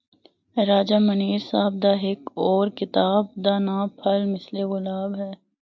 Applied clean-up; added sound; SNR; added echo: none; none; none; none.